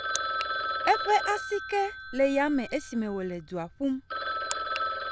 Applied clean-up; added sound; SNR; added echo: none; Telephone; 4 dB; none.